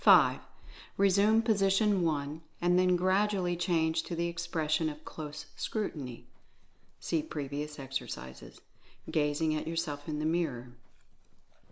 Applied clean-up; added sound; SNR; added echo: none; Livestock, farm animals, working animals; 19 dB; none.